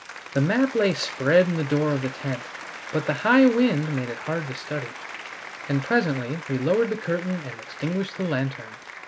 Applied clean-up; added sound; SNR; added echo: none; Applause; 13 dB; none.